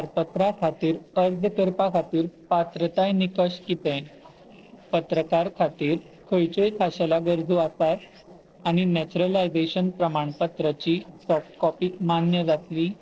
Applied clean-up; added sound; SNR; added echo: neural separator model SepFormer DNS4.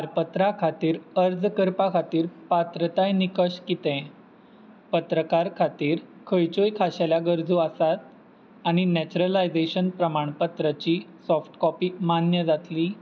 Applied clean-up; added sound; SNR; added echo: none; none; none; none.